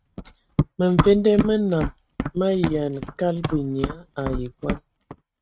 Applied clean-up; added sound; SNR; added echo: neural mask model RNNoise.